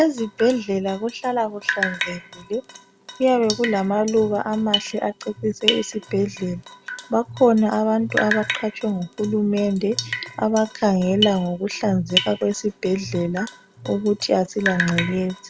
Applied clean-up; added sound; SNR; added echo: none; Drip; 9 dB; none.